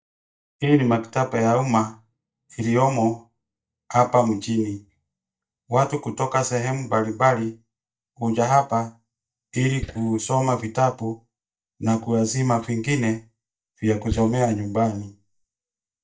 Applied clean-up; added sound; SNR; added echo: neural mask model DeepFilterNet 3.